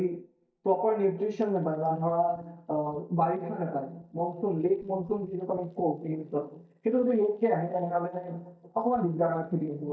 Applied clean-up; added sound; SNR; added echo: neural mask model DeepFilterNet 3.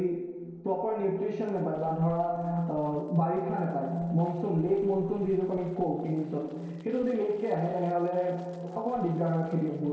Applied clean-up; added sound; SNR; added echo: neural separator model SepFormer DNS4.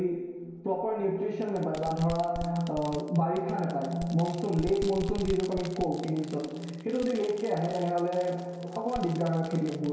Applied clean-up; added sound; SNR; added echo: none; Fireworks; 14 dB; reverberation time 0.6 s.